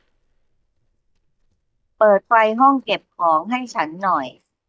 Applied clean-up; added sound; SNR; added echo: neural mask model DeepFilterNet 3.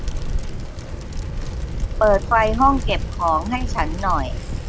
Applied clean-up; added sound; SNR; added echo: none; Bicycle; 2 dB; none.